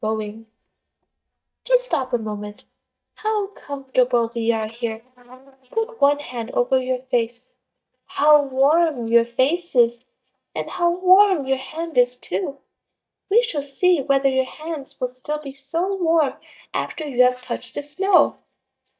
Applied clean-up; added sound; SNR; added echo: neural mask model DeepFilterNet 3.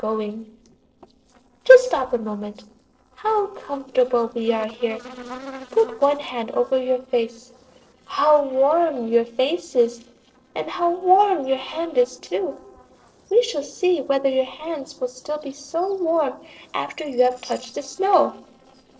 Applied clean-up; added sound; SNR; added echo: neural separator model SepFormer DNS4.